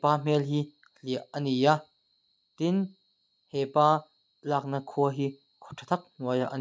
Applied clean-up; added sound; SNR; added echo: none; none; none; none.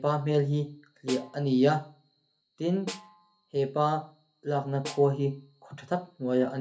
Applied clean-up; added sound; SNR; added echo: none; Snare drum; 17 dB; reverberation time 0.3 s.